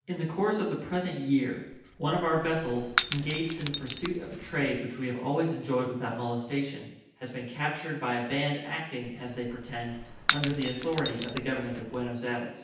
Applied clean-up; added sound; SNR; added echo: none; Shatter / Crushing; 2 dB; reverberation time 0.9 s.